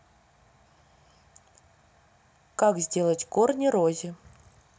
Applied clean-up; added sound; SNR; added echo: none; none; none; none.